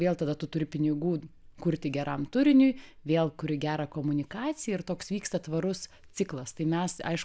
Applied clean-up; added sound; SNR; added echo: none; none; none; none.